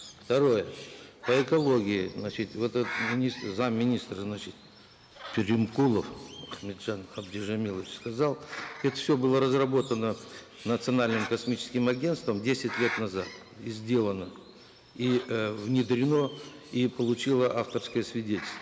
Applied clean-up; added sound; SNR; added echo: none; Bird; 15 dB; none.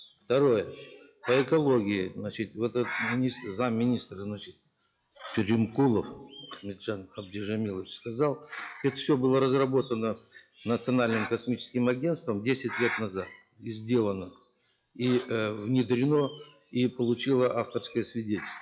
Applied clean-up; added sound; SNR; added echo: classical method log-MMSE.